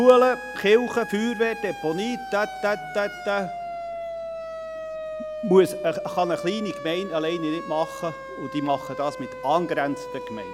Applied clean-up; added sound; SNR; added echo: none; Siren; 10 dB; none.